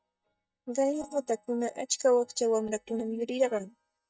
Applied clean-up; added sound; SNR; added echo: neural mask model DeepFilterNet 3.